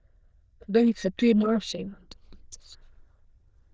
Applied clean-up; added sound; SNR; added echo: neural diffusion model UNIVERSE++.